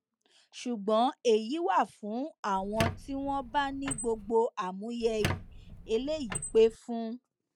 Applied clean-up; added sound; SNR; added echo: none; Squeak; 7 dB; none.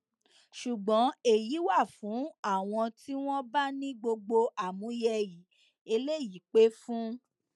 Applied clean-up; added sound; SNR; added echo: none; none; none; none.